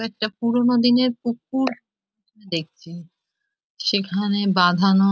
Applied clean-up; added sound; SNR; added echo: none; none; none; none.